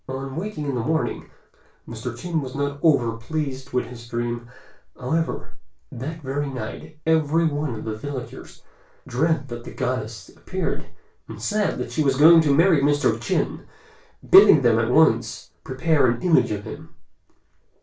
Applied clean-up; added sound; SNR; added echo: none; none; none; reverberation time 0.2 s.